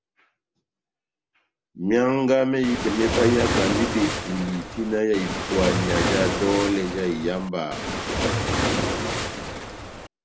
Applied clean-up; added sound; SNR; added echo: none; Waves, surf; 1 dB; none.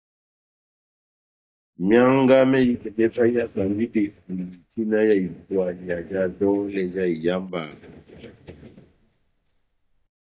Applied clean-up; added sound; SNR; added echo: neural mask model DeepFilterNet 3.